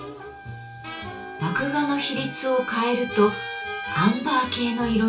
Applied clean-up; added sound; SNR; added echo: none; Trumpet; 13 dB; reverberation time 0.3 s.